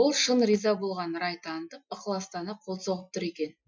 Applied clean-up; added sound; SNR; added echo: classical method Wiener filter.